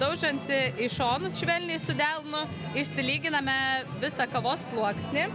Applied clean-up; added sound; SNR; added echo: none; none; none; none.